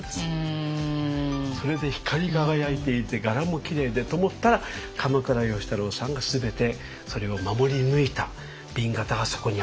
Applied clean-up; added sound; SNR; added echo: none; none; none; none.